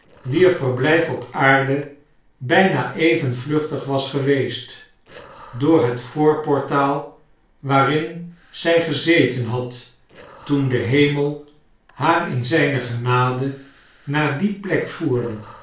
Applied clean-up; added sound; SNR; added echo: neural separator model SepFormer DNS4.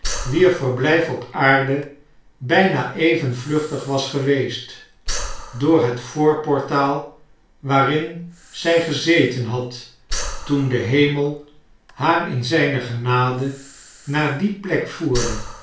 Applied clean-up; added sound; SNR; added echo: none; Breathing; 12 dB; reverberation time 0.3 s.